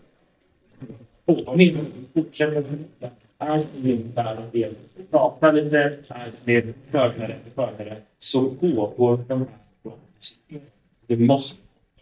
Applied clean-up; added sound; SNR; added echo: neural mask model DeepFilterNet 3.